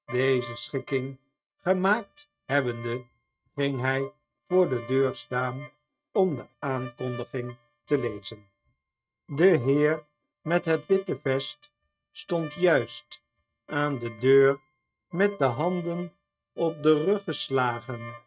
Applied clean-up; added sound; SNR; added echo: neural mask model RNNoise.